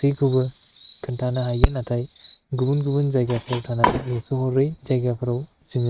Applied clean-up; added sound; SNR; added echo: neural mask model RNNoise.